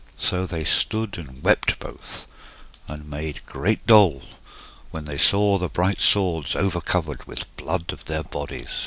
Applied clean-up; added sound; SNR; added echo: none; none; none; none.